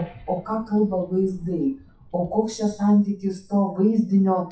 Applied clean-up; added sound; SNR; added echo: classical method WPE with log-MMSE.